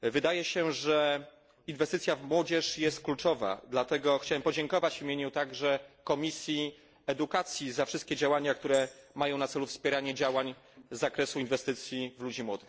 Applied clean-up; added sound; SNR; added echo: neural separator model SepFormer DNS4.